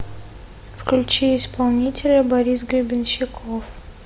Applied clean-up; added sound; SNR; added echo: none; none; none; none.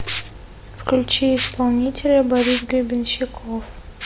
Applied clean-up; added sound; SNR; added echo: none; Liquid; 14 dB; none.